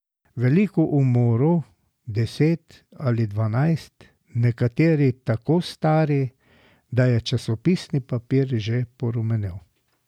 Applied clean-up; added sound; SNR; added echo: none; none; none; none.